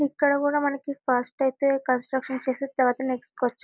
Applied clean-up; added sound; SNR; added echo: none; none; none; none.